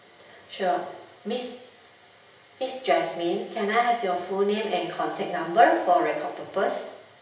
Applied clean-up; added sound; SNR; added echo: none; none; none; reverberation time 0.8 s.